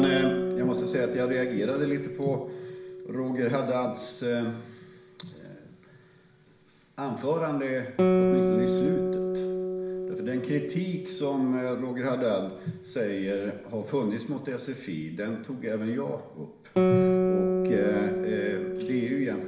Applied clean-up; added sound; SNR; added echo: none; Guitar; 0 dB; reverberation time 0.7 s.